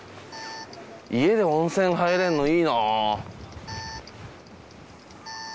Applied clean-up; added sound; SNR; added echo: none; Alarm + Whoosh, swoosh, swish; 17 dB; none.